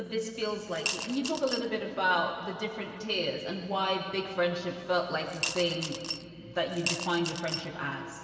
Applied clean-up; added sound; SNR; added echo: none; Coin (dropping) / Glass; 5 dB; reverberation time 2.7 s.